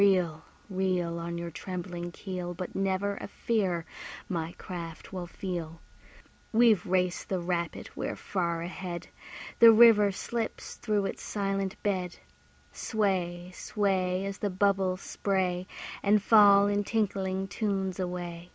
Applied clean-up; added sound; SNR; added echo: none; none; none; none.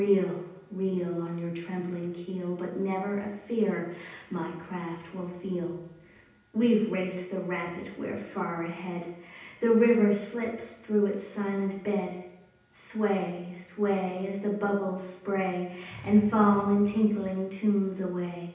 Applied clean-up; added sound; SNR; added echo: none; Animal; 18 dB; reverberation time 0.8 s.